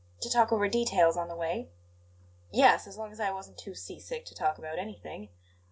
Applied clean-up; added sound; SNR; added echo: none; none; none; none.